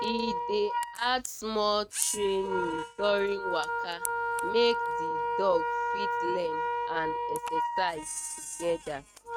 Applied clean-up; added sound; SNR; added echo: neural mask model RNNoise.